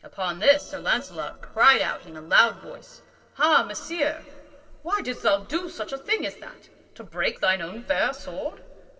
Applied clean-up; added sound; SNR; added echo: neural separator model SepFormer DNS4.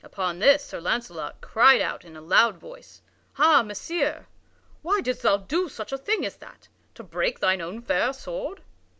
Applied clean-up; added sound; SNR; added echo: none; none; none; none.